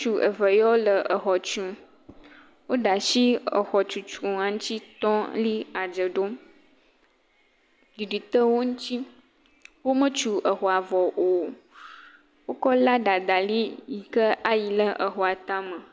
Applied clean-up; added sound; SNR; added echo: none; none; none; none.